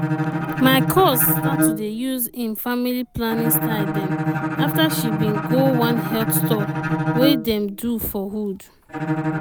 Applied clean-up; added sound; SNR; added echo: none; Bowed string instrument; 1 dB; none.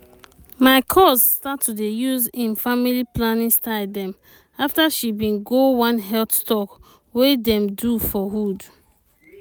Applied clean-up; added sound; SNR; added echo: none; none; none; none.